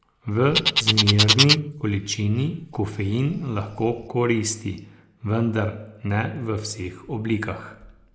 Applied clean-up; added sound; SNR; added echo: neural mask model Resemble Enhance denoiser.